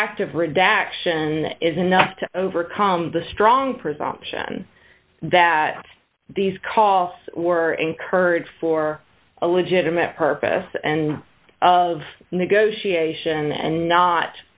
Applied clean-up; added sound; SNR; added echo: none; none; none; none.